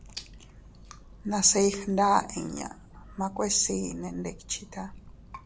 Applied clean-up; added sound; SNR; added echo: none; Chewing, mastication; 18 dB; none.